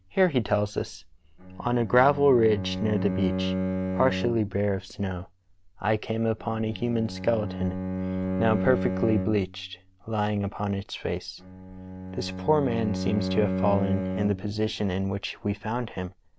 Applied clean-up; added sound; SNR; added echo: none; Bowed string instrument; 6 dB; none.